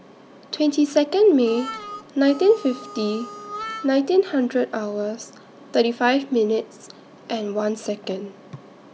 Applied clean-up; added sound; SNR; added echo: none; Harmonica; 13 dB; none.